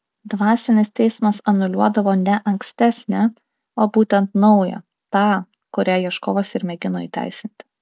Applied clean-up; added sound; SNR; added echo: none; none; none; none.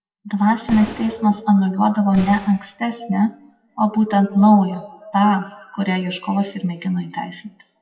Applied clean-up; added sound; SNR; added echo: classical method WPE with log-MMSE.